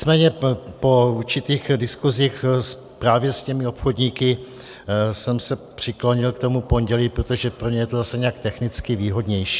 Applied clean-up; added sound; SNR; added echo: none; none; none; none.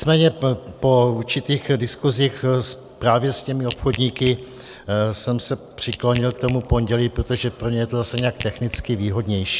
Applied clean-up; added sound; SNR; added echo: none; Crack / Crushing; 13 dB; none.